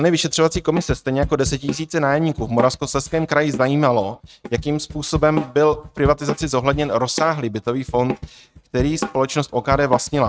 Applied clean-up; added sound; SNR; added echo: neural mask model RNNoise.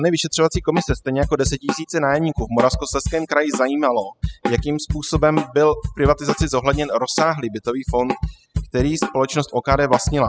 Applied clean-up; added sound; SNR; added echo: classical method spectral subtraction.